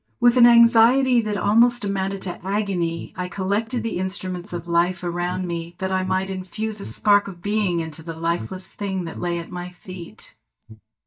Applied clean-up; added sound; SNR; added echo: neural mask model DeepFilterNet 3.